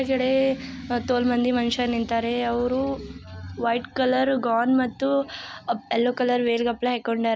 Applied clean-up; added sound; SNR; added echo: none; none; none; none.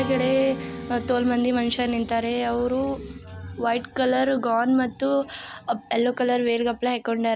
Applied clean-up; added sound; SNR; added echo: none; Strum; 18 dB; none.